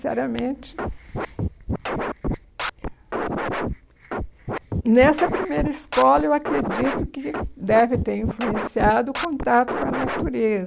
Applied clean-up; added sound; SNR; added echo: none; Scratching (performance technique); 4 dB; none.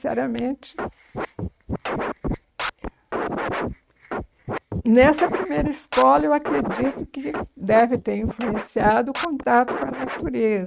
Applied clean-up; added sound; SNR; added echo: neural mask model RNNoise.